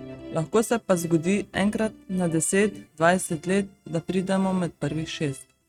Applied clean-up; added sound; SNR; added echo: neural mask model RNNoise.